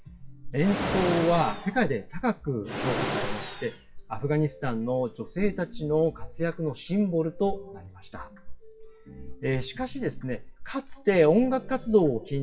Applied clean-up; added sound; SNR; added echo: classical method WPE with log-MMSE.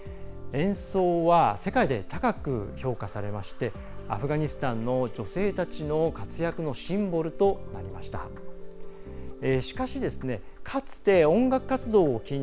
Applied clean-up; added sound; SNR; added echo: none; none; none; none.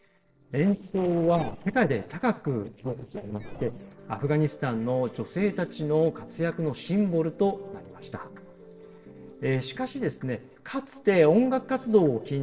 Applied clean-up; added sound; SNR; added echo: neural separator model SepFormer DNS4.